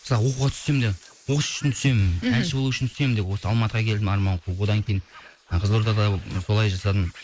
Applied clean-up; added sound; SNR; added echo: neural mask model Resemble Enhance denoiser.